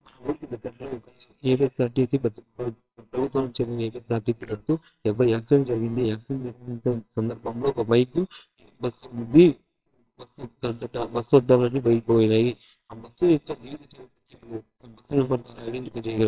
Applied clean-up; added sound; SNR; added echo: neural separator model SepFormer WHAMR!.